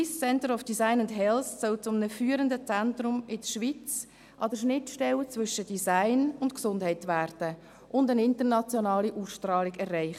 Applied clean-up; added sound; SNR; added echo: none; none; none; none.